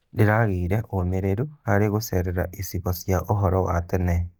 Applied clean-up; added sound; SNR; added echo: neural mask model DeepFilterNet 3.